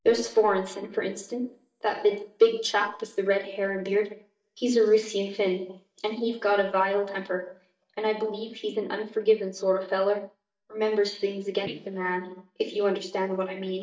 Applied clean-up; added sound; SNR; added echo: neural mask model DeepFilterNet 3.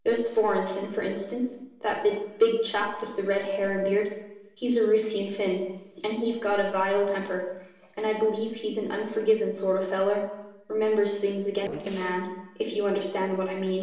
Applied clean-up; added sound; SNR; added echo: neural separator model SepFormer DNS4.